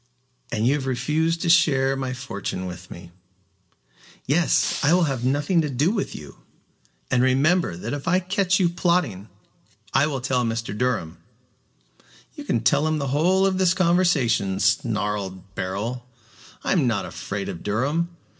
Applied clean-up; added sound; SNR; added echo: none; Shatter; 13 dB; reverberation time 0.3 s.